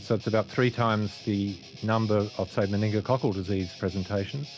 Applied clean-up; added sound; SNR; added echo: none; Guitar; 18 dB; none.